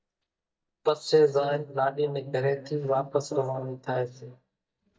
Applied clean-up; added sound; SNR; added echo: neural mask model DeepFilterNet 3.